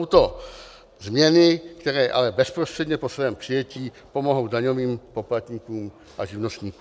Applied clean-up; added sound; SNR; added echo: none; none; none; none.